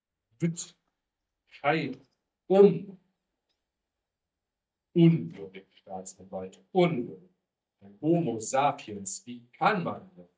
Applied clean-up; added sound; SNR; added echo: neural mask model DeepFilterNet 3.